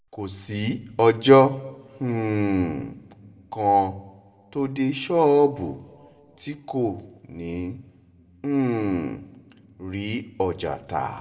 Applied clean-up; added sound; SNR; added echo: none; none; none; reverberation time 1.2 s.